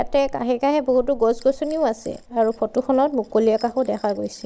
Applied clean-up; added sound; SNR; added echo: neural mask model Resemble Enhance denoiser.